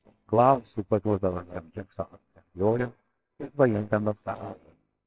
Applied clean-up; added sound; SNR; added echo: neural separator model SepFormer WHAMR!.